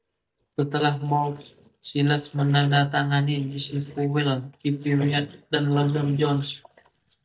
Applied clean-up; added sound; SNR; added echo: neural mask model DeepFilterNet 3.